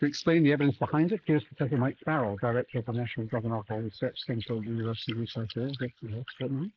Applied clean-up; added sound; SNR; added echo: neural mask model Resemble Enhance denoiser.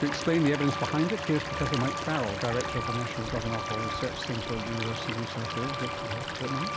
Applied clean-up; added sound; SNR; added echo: none; Truck + Stream; 3 dB; none.